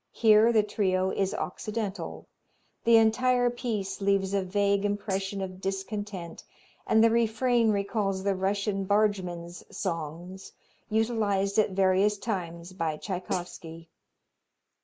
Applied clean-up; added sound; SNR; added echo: neural mask model Resemble Enhance denoiser.